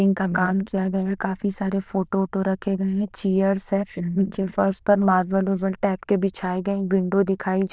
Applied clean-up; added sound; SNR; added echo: neural diffusion model UNIVERSE++.